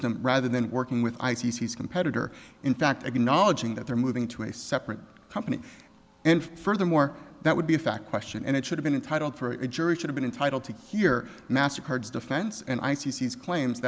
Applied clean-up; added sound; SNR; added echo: none; none; none; none.